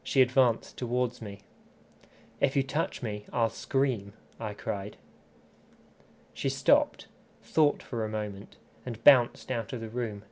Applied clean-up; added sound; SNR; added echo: none; none; none; none.